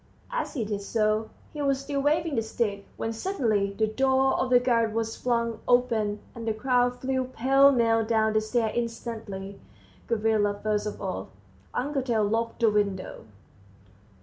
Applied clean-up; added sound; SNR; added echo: none; none; none; none.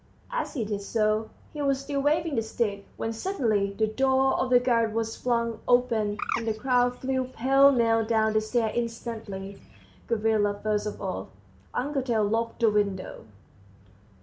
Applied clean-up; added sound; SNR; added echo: none; Bird; 15 dB; none.